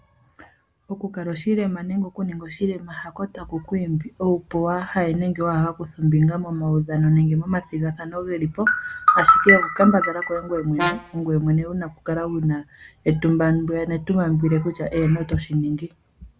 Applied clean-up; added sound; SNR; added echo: none; Brass instrument; 9 dB; none.